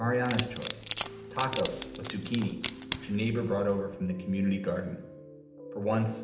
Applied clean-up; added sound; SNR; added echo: none; Wood; 0 dB; reverberation time 0.8 s.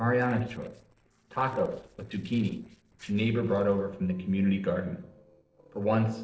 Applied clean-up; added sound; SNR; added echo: neural separator model SepFormer DNS4.